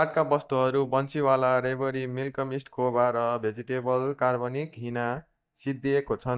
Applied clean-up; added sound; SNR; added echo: neural mask model DeepFilterNet 3.